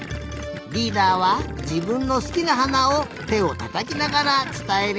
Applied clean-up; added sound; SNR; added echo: none; Gurgling + Chicken, rooster; 13 dB; none.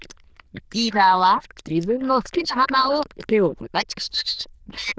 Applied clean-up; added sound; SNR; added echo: neural diffusion model UNIVERSE++.